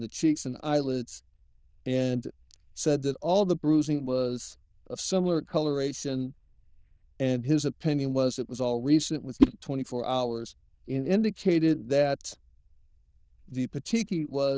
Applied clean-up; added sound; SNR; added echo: neural diffusion model UNIVERSE++.